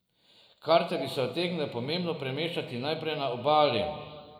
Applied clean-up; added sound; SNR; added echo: none; none; none; reverberation time 1.9 s.